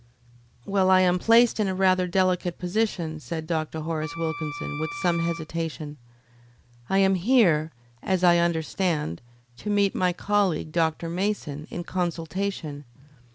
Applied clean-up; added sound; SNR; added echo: none; Wind instrument, woodwind instrument; 12 dB; none.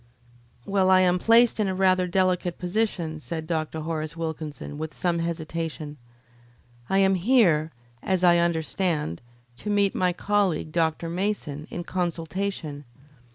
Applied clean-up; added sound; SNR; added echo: none; none; none; none.